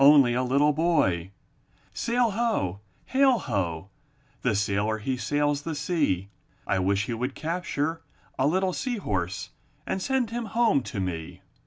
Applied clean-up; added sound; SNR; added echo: none; none; none; none.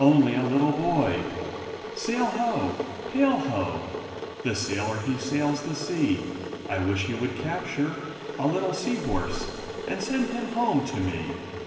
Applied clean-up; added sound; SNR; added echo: none; Boiling / Water; 9 dB; reverberation time 2.5 s.